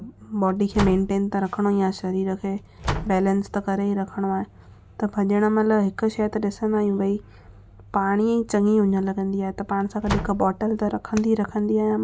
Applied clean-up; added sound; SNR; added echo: none; Slam; 11 dB; none.